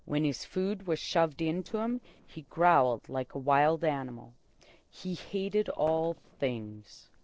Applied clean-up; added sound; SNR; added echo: neural separator model SepFormer DNS4.